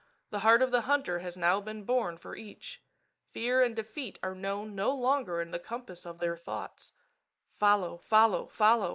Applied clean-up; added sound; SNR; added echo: neural mask model Resemble Enhance denoiser.